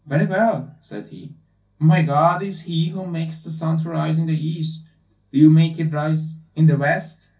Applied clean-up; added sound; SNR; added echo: none; none; none; reverberation time 0.3 s.